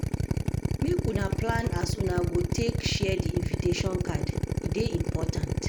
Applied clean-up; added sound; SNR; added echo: none; Drill; -4 dB; none.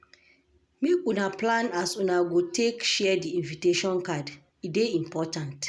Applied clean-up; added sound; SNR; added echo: none; none; none; none.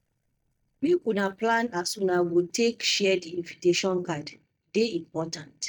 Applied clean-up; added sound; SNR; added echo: neural mask model DeepFilterNet 3.